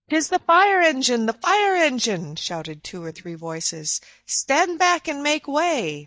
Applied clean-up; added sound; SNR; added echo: neural mask model DeepFilterNet 3.